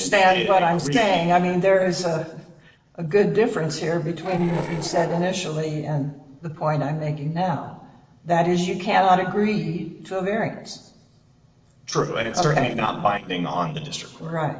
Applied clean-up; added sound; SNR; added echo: neural separator model SepFormer DNS4.